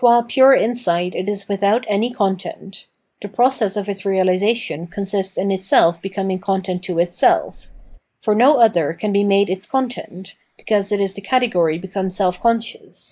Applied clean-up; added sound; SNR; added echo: neural mask model Resemble Enhance denoiser.